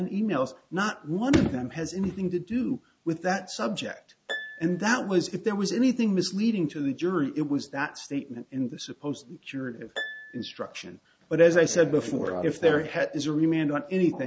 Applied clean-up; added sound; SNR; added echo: none; Harp; 18 dB; none.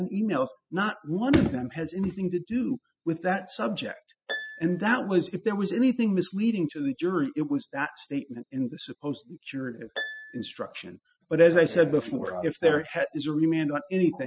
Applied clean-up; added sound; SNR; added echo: classical method spectral subtraction.